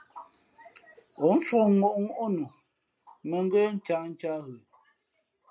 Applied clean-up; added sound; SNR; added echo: none; none; none; none.